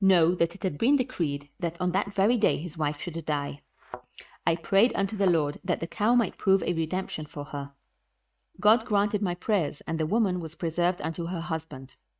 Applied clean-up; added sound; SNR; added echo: neural mask model RNNoise.